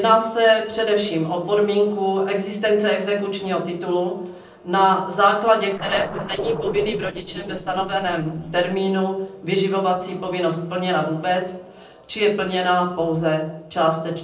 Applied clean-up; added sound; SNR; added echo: neural separator model SepFormer DNS4.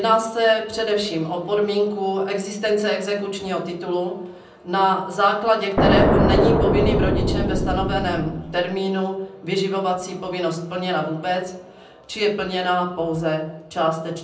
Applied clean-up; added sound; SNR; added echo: none; Explosion; -3 dB; reverberation time 0.6 s.